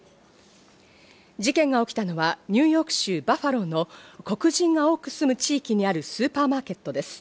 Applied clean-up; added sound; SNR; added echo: none; none; none; none.